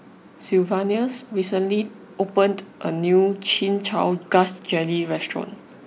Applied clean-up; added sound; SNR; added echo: none; none; none; none.